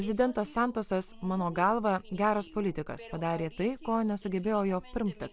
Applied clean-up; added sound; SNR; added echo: none; none; none; none.